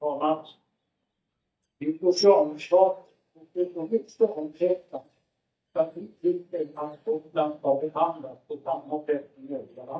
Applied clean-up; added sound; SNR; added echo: neural mask model DeepFilterNet 3.